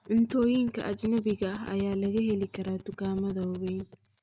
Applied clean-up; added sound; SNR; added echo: neural mask model Resemble Enhance denoiser.